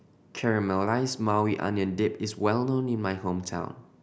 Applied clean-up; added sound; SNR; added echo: none; none; none; none.